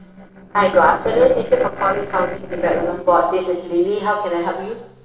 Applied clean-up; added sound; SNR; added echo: neural separator model SepFormer DNS4.